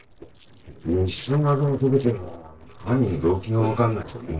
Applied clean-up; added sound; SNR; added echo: neural separator model SepFormer DNS4.